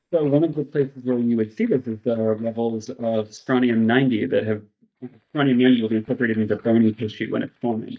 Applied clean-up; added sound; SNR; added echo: neural mask model DeepFilterNet 3.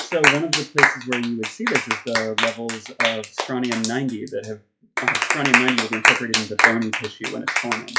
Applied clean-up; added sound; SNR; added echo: classical method WPE with log-MMSE.